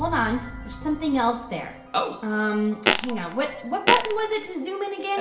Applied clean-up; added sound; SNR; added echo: none; Fart; 0 dB; reverberation time 0.8 s.